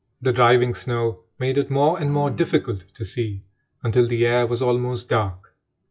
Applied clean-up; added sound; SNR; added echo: classical method log-MMSE.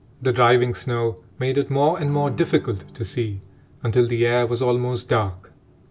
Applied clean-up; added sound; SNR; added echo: none; Acoustic guitar / Strum; 16 dB; none.